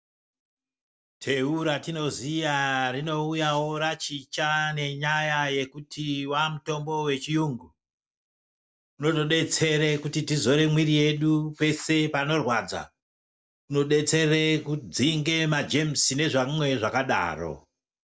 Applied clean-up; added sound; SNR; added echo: none; none; none; none.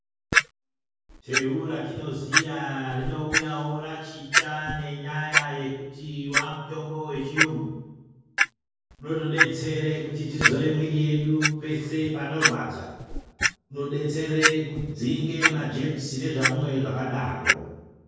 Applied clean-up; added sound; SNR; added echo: none; Clock; 0 dB; reverberation time 1.3 s.